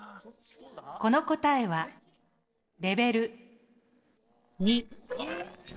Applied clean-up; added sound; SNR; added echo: neural separator model SepFormer DNS4.